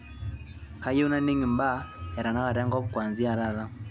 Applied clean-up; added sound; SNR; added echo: none; Wind instrument, woodwind instrument; 19 dB; none.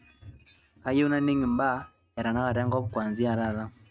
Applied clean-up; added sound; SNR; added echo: neural mask model RNNoise.